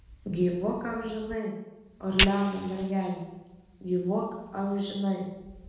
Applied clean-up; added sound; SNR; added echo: none; Fire; 4 dB; reverberation time 0.9 s.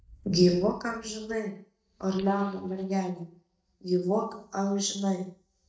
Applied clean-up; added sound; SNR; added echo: neural mask model DeepFilterNet 3.